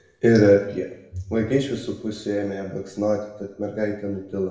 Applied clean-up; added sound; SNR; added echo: none; none; none; reverberation time 0.8 s.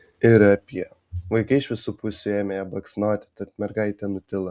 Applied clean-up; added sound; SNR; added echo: none; none; none; none.